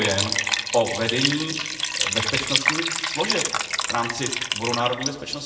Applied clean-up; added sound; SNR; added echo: none; Liquid; -1 dB; reverberation time 0.8 s.